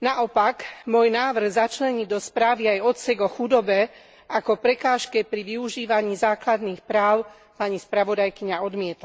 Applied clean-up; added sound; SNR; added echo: none; none; none; none.